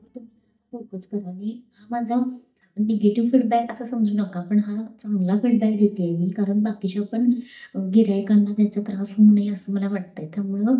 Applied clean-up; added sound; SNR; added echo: neural mask model DeepFilterNet 3.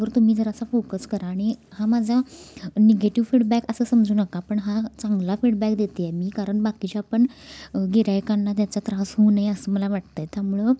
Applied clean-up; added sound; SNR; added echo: none; none; none; none.